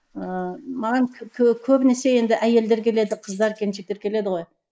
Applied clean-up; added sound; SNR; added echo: neural mask model Resemble Enhance denoiser.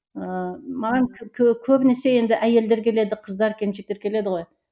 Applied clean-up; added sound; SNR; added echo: none; none; none; none.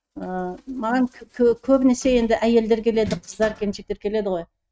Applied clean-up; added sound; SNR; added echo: neural mask model RNNoise.